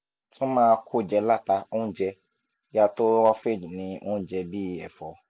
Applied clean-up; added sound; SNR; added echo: none; none; none; none.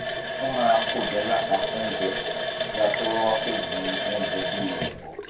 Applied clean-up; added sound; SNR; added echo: none; Water tap, faucet; 0 dB; reverberation time 0.3 s.